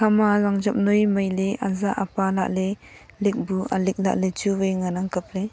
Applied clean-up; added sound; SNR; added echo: none; none; none; none.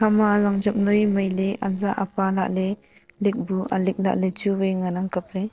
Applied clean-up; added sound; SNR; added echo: neural separator model SepFormer DNS4.